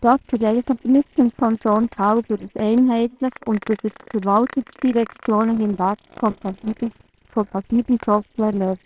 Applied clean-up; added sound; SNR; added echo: neural separator model SepFormer WHAMR!.